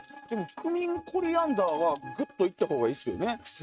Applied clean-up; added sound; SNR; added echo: neural mask model RNNoise.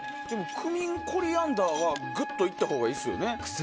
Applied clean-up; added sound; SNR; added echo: none; Wind instrument, woodwind instrument; 8 dB; none.